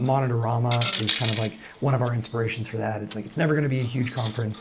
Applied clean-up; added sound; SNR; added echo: none; Coin (dropping); 9 dB; none.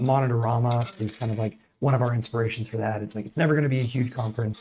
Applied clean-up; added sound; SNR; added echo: neural mask model RNNoise.